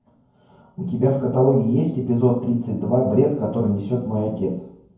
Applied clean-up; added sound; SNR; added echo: none; none; none; reverberation time 0.9 s.